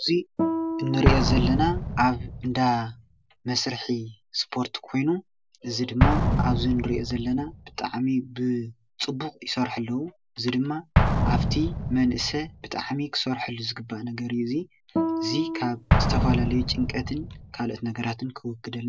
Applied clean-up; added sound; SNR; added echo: none; Explosion + Guitar; 0 dB; none.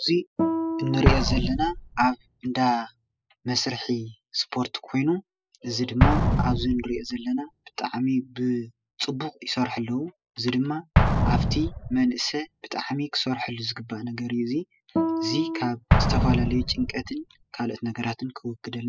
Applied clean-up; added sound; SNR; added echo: classical method spectral subtraction.